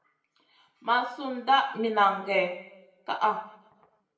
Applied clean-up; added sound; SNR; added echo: none; none; none; reverberation time 0.7 s.